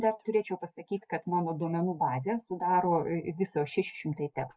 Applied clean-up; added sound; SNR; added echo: neural mask model Resemble Enhance denoiser.